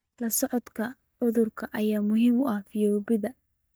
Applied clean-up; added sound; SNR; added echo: neural mask model DeepFilterNet 3.